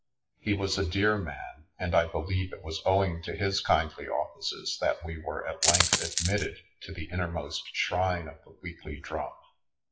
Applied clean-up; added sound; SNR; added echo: classical method WPE with log-MMSE.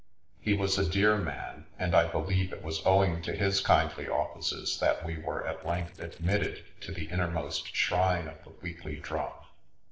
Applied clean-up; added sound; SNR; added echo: neural separator model SepFormer DNS4.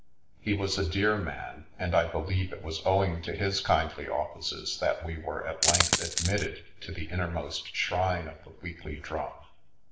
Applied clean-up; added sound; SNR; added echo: none; Coin (dropping); -4 dB; reverberation time 0.6 s.